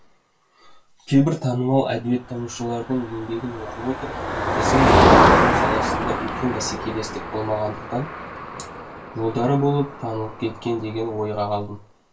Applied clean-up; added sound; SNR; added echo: none; Motor vehicle (road); -2 dB; reverberation time 0.2 s.